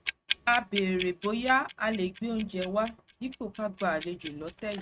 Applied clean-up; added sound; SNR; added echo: neural mask model RNNoise.